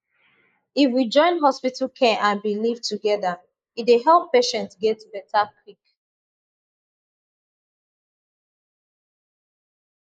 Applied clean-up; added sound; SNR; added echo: neural mask model Resemble Enhance denoiser.